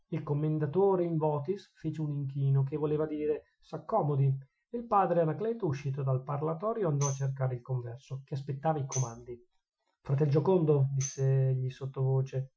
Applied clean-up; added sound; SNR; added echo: classical method Wiener filter.